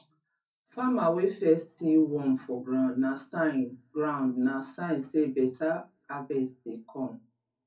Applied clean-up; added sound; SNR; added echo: none; none; none; reverberation time 0.3 s.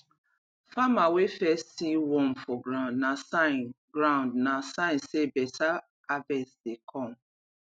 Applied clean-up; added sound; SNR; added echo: none; none; none; none.